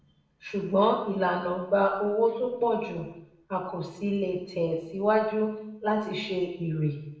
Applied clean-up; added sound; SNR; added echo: none; none; none; reverberation time 0.7 s.